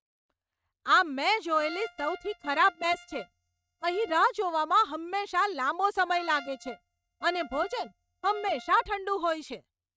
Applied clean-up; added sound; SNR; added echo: neural mask model RNNoise.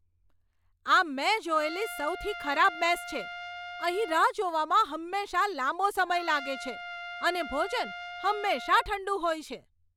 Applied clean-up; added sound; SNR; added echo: none; Trumpet; 12 dB; none.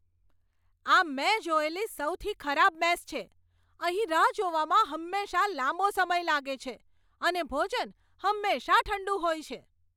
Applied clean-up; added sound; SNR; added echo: none; none; none; none.